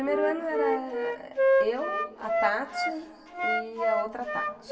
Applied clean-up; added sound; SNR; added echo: none; Wind instrument, woodwind instrument; -4 dB; reverberation time 2.5 s.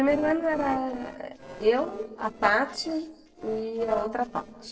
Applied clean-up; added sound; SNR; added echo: neural separator model SepFormer DNS4.